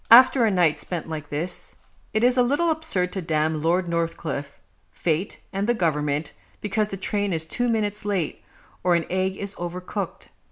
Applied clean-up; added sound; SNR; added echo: none; none; none; none.